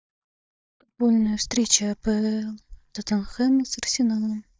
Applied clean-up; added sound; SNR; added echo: neural mask model DeepFilterNet 3.